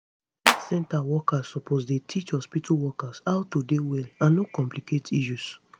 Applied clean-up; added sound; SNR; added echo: none; Clapping; -2 dB; none.